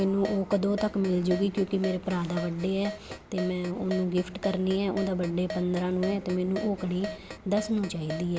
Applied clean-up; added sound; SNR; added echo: none; Keyboard (musical); 12 dB; none.